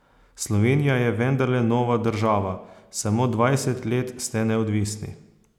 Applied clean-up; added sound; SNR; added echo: none; none; none; none.